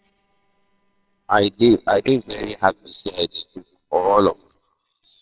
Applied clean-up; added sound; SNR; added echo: neural separator model SepFormer WHAMR!.